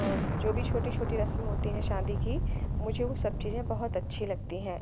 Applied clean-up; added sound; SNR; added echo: none; Explosion; -4 dB; none.